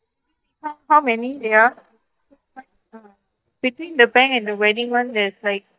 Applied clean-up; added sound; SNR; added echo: neural mask model DeepFilterNet 3.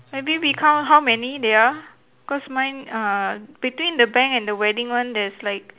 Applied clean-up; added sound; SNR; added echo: none; none; none; none.